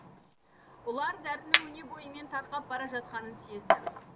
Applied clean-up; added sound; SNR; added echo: none; Chink, clink; -4 dB; none.